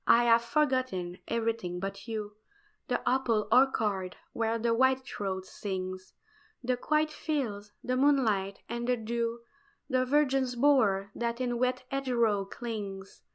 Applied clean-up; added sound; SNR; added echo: none; none; none; none.